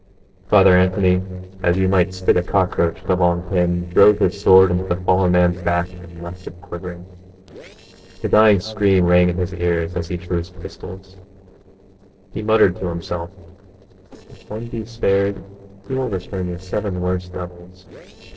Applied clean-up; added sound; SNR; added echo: neural separator model SepFormer DNS4.